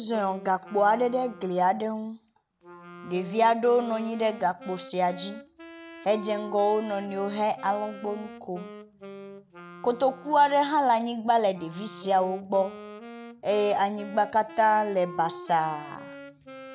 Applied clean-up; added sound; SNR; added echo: none; Wind instrument, woodwind instrument; 17 dB; none.